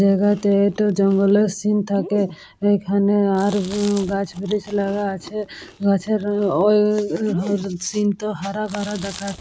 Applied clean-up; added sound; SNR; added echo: none; Chewing, mastication; 19 dB; none.